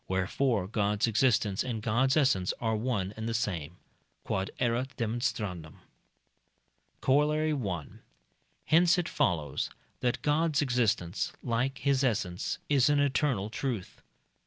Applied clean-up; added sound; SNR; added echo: none; none; none; none.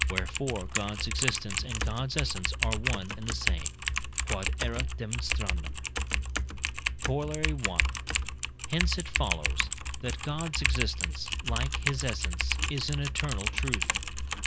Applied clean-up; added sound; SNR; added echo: none; Typing; -5 dB; none.